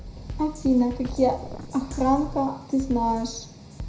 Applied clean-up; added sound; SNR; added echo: none; Drum kit; 11 dB; reverberation time 0.4 s.